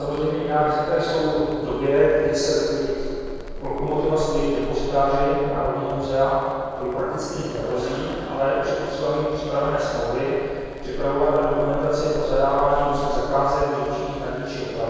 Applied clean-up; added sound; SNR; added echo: none; Crackle; 11 dB; reverberation time 2.2 s.